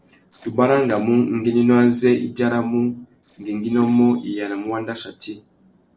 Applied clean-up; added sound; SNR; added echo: neural separator model SepFormer DNS4.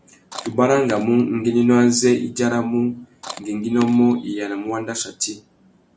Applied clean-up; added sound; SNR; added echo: none; Chewing, mastication; 18 dB; none.